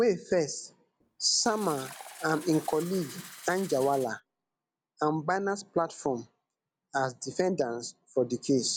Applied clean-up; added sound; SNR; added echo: none; Fill (with liquid); 17 dB; none.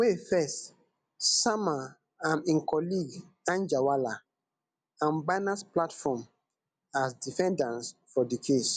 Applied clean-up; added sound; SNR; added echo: none; none; none; none.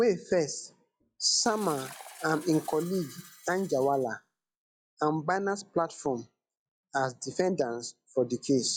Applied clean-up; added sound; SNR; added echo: classical method log-MMSE.